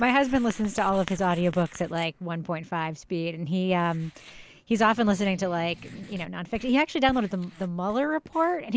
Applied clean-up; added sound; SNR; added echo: none; Strum + Writing; 20 dB; none.